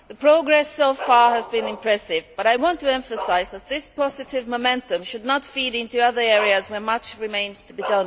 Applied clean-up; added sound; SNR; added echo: none; Bark; 15 dB; none.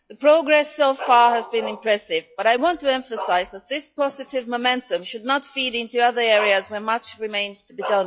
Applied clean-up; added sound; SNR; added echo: classical method log-MMSE.